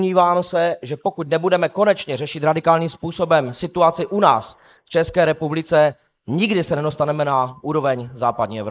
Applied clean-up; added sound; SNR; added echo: neural mask model Resemble Enhance denoiser.